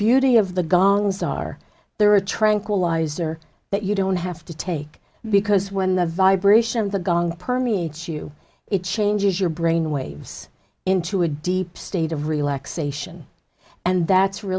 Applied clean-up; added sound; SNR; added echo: none; none; none; none.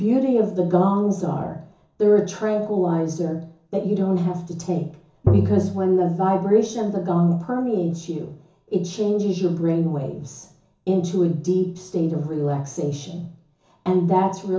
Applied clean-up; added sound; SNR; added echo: none; Tap; 0 dB; reverberation time 0.7 s.